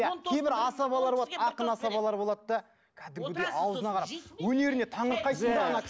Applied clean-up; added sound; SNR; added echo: none; none; none; none.